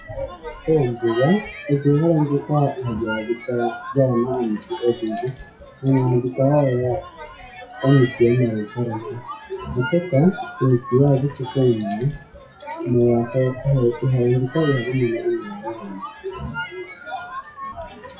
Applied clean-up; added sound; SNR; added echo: classical method WPE with log-MMSE.